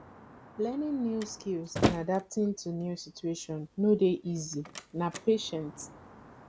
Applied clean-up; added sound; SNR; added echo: none; Slam; 7 dB; none.